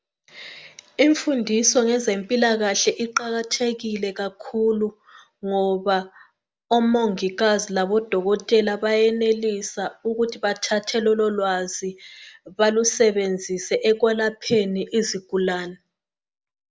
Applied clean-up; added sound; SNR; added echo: none; none; none; none.